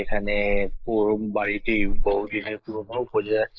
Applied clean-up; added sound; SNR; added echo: neural mask model Resemble Enhance denoiser.